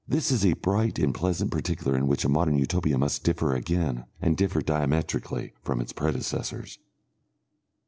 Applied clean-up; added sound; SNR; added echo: none; none; none; none.